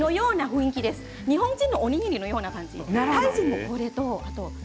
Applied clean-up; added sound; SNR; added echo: none; none; none; none.